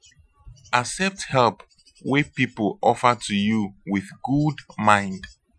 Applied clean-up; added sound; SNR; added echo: classical method Wiener filter.